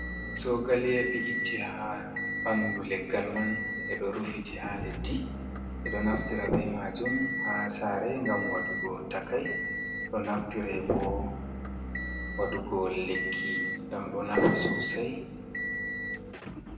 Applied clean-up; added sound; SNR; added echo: none; Motor vehicle (road) / Engine; 3 dB; reverberation time 0.9 s.